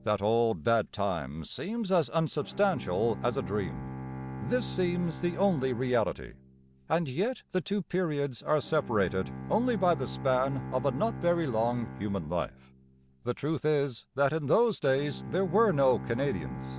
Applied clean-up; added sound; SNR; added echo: none; Bowed string instrument; 12 dB; none.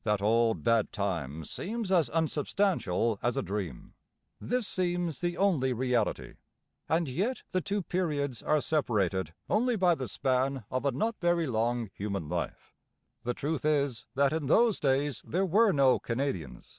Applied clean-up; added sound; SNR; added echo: none; none; none; none.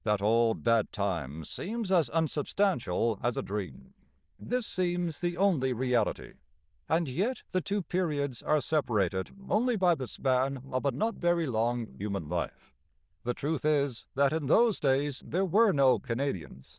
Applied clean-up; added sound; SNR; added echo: neural diffusion model UNIVERSE++.